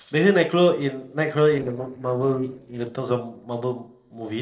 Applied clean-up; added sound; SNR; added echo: neural separator model SepFormer DNS4.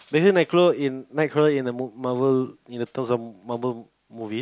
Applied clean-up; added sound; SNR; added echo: none; none; none; none.